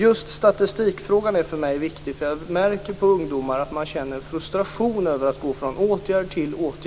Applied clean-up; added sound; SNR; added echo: none; none; none; none.